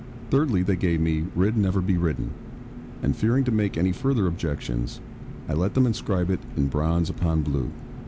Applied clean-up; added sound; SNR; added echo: none; Engine; 13 dB; none.